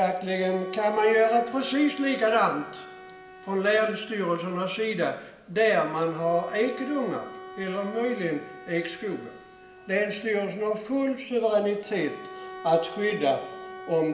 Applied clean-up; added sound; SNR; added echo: none; Bowed string instrument; 17 dB; reverberation time 1.0 s.